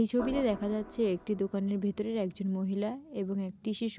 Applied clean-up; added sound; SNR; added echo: none; Organ; 14 dB; none.